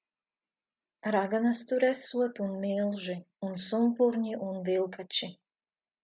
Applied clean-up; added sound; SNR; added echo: none; none; none; none.